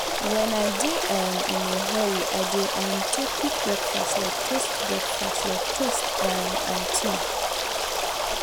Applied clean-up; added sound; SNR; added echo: none; Stream; -4 dB; none.